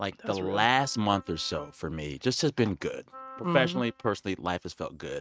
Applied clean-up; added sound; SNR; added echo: neural mask model RNNoise.